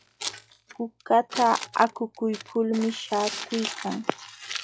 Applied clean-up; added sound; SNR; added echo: classical method log-MMSE.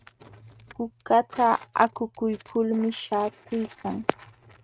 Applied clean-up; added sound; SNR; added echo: neural mask model RNNoise.